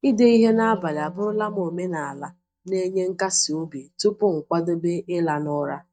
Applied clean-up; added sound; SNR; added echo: neural mask model DeepFilterNet 3.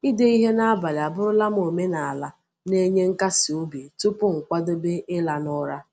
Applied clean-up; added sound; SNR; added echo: none; none; none; none.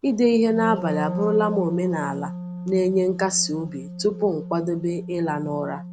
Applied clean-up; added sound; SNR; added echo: none; Wind instrument, woodwind instrument; 9 dB; none.